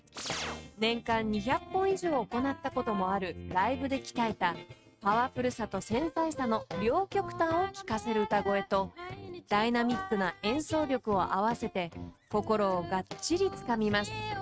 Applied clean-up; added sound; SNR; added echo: neural mask model RNNoise.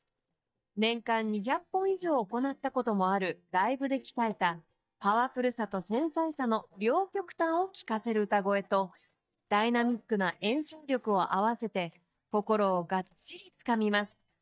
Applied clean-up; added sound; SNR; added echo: neural mask model DeepFilterNet 3.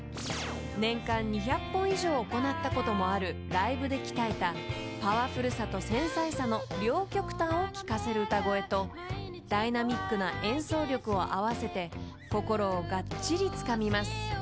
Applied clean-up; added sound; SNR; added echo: none; none; none; none.